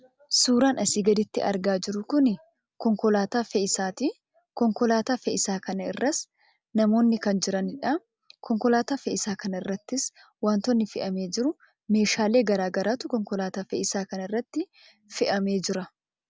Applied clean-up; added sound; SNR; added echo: none; none; none; none.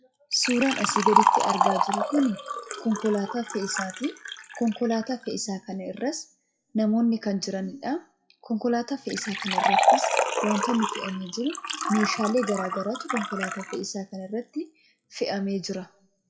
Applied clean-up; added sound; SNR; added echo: classical method WPE with log-MMSE.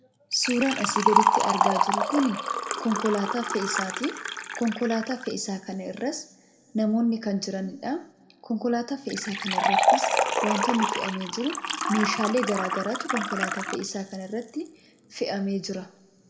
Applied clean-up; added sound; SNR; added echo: none; Liquid; 0 dB; reverberation time 1.7 s.